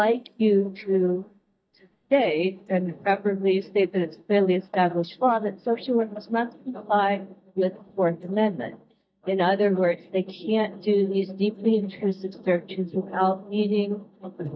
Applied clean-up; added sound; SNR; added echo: neural mask model DeepFilterNet 3.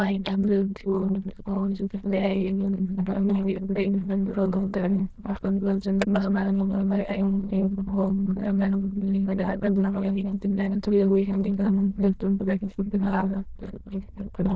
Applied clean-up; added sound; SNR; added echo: neural diffusion model UNIVERSE++.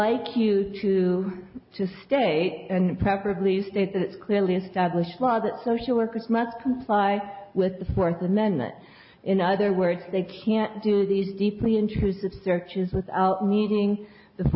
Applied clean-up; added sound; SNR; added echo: none; none; none; none.